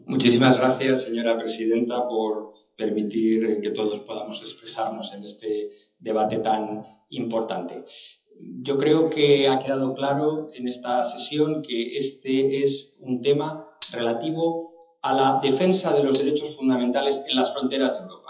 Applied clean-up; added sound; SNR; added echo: classical method WPE with log-MMSE.